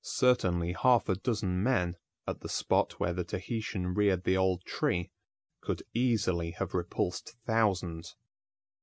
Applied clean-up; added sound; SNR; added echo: none; none; none; none.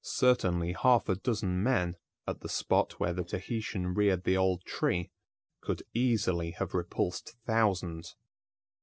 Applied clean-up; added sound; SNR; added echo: neural separator model SepFormer DNS4.